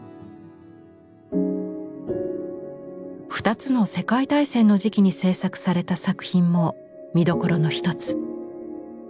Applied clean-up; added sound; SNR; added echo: none; none; none; none.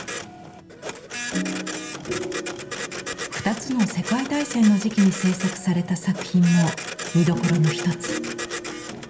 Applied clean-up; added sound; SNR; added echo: none; Printer; 10 dB; reverberation time 1.2 s.